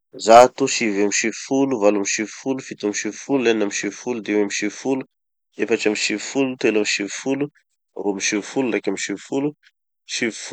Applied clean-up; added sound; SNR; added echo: none; none; none; none.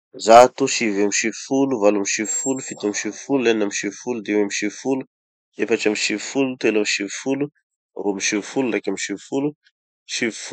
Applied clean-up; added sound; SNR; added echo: classical method Wiener filter.